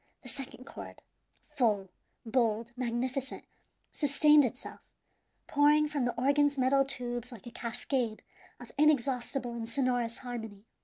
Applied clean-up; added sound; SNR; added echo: none; none; none; none.